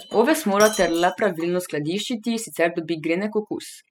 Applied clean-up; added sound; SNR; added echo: classical method spectral subtraction.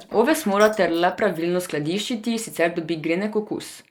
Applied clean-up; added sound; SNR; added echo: neural mask model Resemble Enhance denoiser.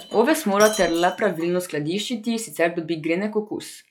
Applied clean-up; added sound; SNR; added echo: classical method log-MMSE.